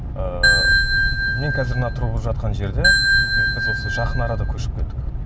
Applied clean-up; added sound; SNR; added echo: none; Ringtone / Bell; -3 dB; none.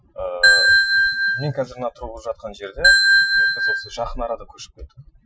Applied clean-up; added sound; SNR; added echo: classical method Wiener filter.